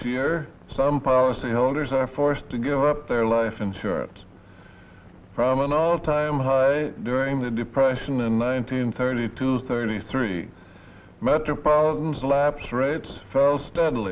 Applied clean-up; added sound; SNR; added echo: none; none; none; none.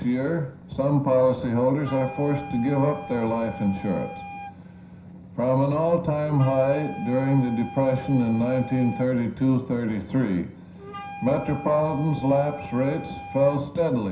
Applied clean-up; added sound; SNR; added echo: none; Wind instrument, woodwind instrument; 16 dB; reverberation time 0.5 s.